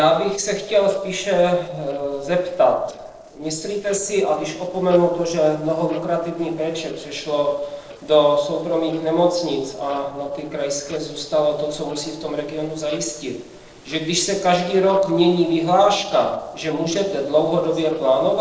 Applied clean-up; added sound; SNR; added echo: neural separator model SepFormer DNS4.